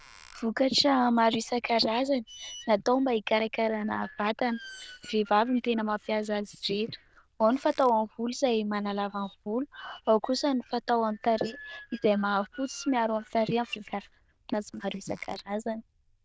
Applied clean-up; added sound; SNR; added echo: neural diffusion model UNIVERSE++.